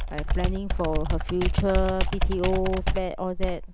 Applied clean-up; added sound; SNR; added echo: none; Computer keyboard; -3 dB; none.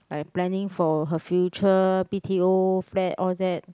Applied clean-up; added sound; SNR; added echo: none; none; none; none.